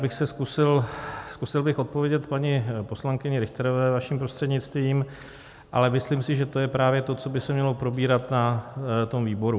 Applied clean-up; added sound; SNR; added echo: none; none; none; none.